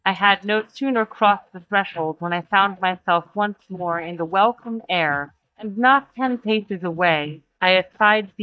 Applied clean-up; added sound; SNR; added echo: neural mask model DeepFilterNet 3.